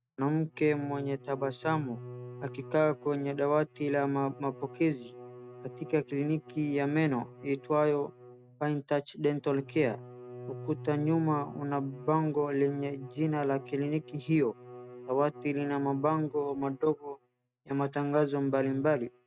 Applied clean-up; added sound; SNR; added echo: neural mask model RNNoise.